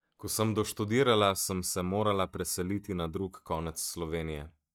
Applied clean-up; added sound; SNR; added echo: neural mask model DeepFilterNet 3.